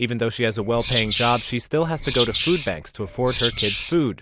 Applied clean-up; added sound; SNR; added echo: none; Wild animals; -2 dB; none.